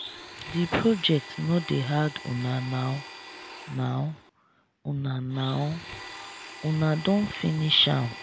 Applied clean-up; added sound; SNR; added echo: none; Domestic sounds, home sounds; 14 dB; none.